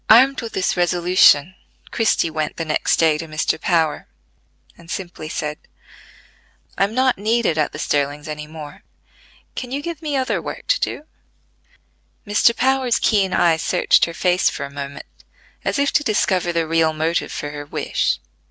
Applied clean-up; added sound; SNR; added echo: none; none; none; none.